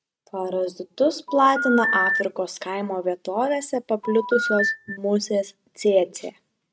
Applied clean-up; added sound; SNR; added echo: neural mask model RNNoise.